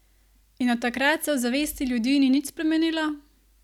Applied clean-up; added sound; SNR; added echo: none; none; none; none.